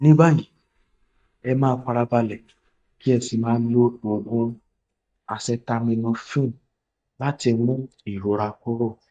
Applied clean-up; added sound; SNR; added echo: neural mask model DeepFilterNet 3.